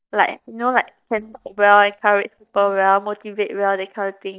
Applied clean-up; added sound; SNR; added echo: neural mask model DeepFilterNet 3.